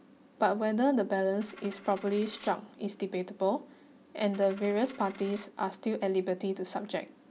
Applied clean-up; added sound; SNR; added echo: none; Coin (dropping); 20 dB; none.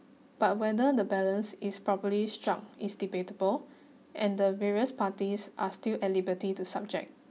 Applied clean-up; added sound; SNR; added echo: none; none; none; none.